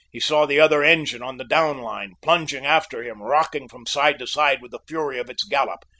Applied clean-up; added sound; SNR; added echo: none; none; none; none.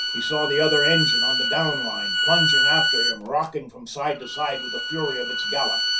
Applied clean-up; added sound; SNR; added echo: none; Bowed string instrument; -3 dB; reverberation time 0.3 s.